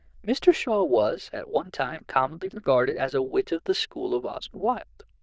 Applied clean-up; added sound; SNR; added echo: neural diffusion model UNIVERSE++.